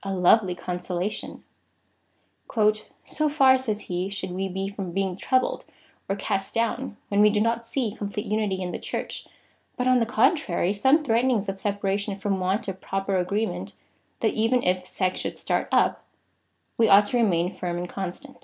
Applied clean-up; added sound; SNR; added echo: none; none; none; none.